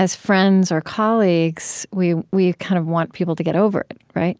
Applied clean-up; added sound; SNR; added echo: none; none; none; none.